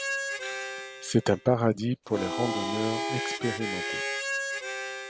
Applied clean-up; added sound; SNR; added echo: none; Harmonica; 3 dB; none.